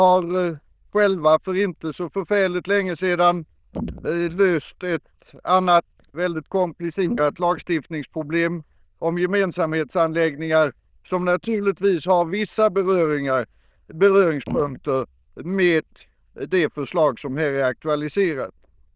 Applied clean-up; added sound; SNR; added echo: neural diffusion model UNIVERSE++.